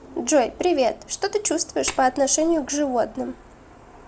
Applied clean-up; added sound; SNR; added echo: none; Tap; 14 dB; none.